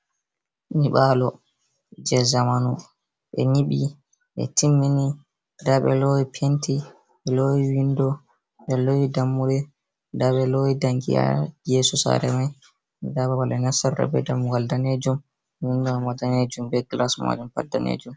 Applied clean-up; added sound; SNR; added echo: none; none; none; none.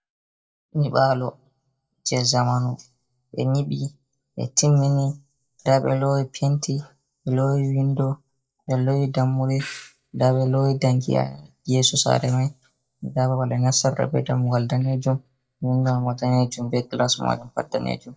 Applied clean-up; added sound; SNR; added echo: neural mask model DeepFilterNet 3.